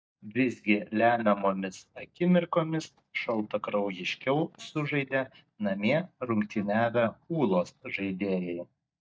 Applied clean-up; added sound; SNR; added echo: neural mask model DeepFilterNet 3.